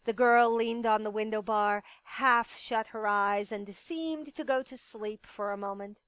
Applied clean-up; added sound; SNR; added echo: none; none; none; none.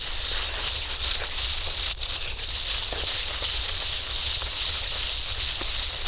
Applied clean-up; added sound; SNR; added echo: neural diffusion model UNIVERSE++.